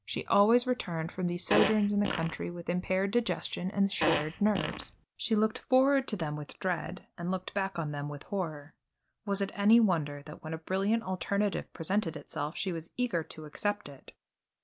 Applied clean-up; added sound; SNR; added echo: none; Fart; 2 dB; none.